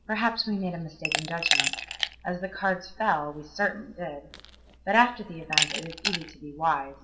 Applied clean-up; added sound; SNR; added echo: none; Glass; 3 dB; reverberation time 1.2 s.